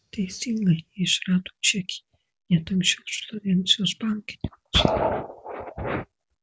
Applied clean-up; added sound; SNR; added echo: none; none; none; none.